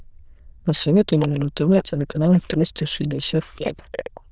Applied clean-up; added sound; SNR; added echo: neural diffusion model UNIVERSE++.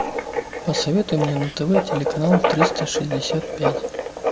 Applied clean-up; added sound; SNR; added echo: none; Writing; 0 dB; none.